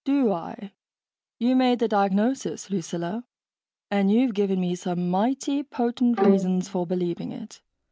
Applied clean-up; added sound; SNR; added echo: none; Bowed string instrument; 1 dB; none.